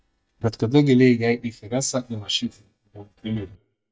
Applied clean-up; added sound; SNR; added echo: neural mask model DeepFilterNet 3.